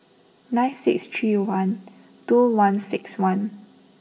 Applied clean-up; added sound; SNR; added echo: none; none; none; reverberation time 0.5 s.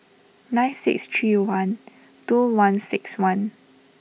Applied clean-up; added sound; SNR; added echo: none; none; none; none.